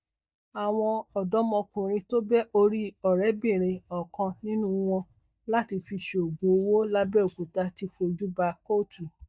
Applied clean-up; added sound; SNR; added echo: neural mask model DeepFilterNet 3.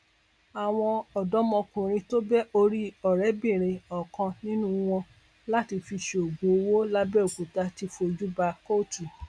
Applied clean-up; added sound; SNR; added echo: none; Tambourine; 13 dB; none.